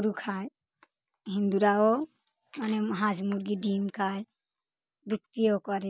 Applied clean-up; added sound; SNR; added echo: none; none; none; none.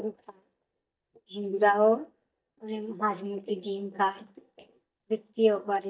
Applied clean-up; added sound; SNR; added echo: neural mask model DeepFilterNet 3.